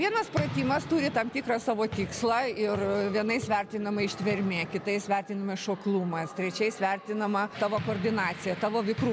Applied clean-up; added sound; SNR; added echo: none; none; none; none.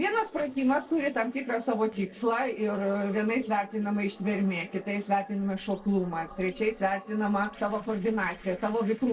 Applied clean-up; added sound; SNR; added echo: neural separator model SepFormer DNS4.